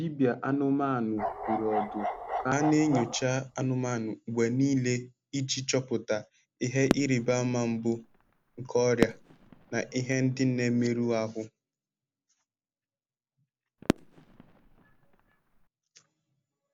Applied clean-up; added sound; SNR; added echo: none; Bark + Fireworks; 6 dB; none.